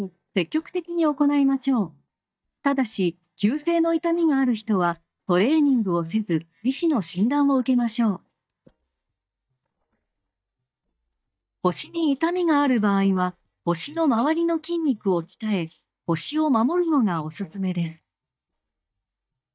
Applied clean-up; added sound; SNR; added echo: neural mask model DeepFilterNet 3.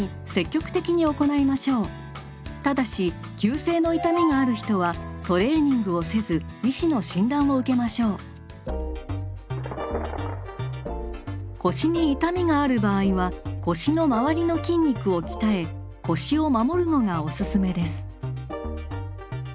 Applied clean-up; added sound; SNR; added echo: none; none; none; none.